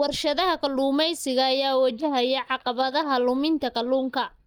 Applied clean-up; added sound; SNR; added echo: neural mask model DeepFilterNet 3.